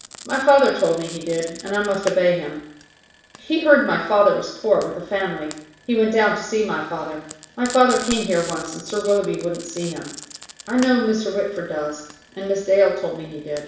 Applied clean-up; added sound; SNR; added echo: none; Frying (food); 18 dB; reverberation time 0.7 s.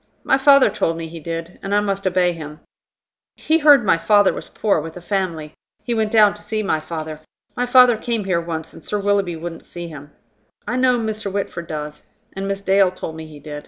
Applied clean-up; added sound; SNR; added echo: none; none; none; none.